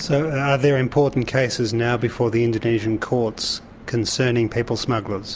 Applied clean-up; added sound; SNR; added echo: none; none; none; none.